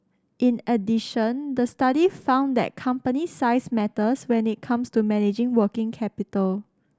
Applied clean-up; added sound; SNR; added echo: none; none; none; none.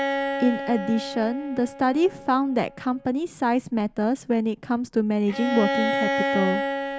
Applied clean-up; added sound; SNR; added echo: none; Bowed string instrument; 5 dB; none.